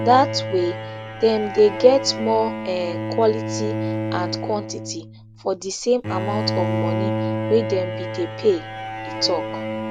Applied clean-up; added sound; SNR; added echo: none; Bowed string instrument; 4 dB; none.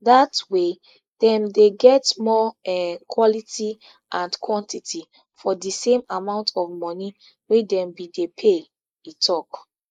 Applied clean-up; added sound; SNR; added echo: neural mask model Resemble Enhance denoiser.